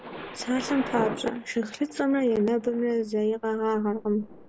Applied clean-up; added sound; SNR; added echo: none; Thunder; 13 dB; none.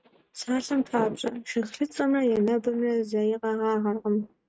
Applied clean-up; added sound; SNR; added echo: neural mask model RNNoise.